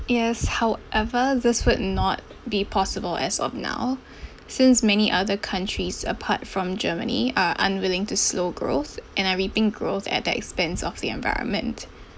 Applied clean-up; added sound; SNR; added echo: none; none; none; none.